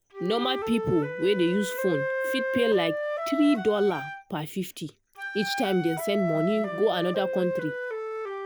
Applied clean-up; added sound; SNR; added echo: none; Wind instrument, woodwind instrument; 4 dB; none.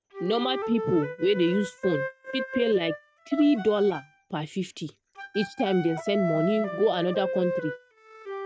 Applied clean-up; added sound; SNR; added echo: neural mask model RNNoise.